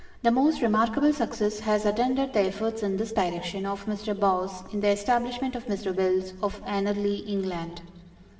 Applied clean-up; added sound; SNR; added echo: none; none; none; reverberation time 1.9 s.